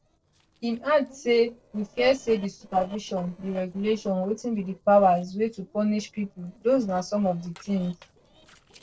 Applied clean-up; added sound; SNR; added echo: neural separator model SepFormer DNS4.